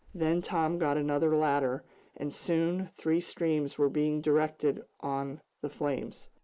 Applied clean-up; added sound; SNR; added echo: neural mask model Resemble Enhance denoiser.